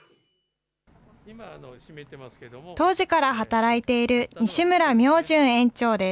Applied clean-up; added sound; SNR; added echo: none; none; none; none.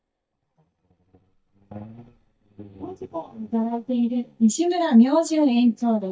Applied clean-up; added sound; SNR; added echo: neural mask model DeepFilterNet 3.